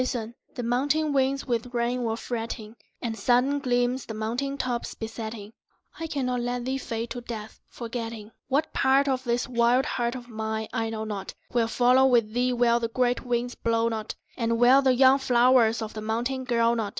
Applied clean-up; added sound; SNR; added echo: neural mask model Resemble Enhance denoiser.